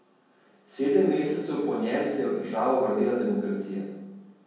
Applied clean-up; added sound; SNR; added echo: none; none; none; reverberation time 1.3 s.